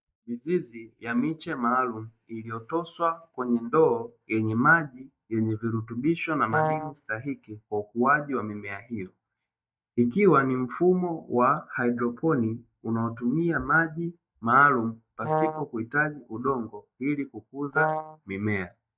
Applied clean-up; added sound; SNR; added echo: neural mask model DeepFilterNet 3.